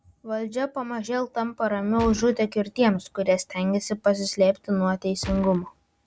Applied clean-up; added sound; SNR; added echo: none; Gunshot, gunfire; 10 dB; none.